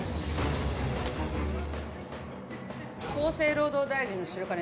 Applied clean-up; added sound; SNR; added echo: none; none; none; none.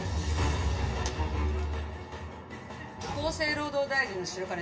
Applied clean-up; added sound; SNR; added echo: none; none; none; reverberation time 0.2 s.